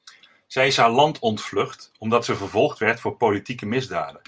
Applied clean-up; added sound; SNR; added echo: none; none; none; none.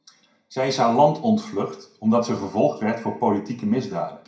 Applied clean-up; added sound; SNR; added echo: none; none; none; reverberation time 0.5 s.